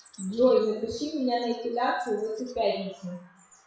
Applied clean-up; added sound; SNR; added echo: classical method WPE with log-MMSE.